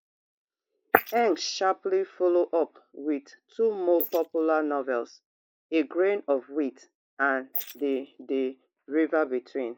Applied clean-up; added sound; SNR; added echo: neural mask model Resemble Enhance denoiser.